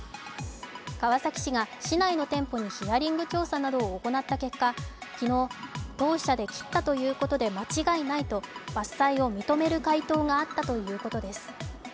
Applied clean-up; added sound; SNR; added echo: none; none; none; none.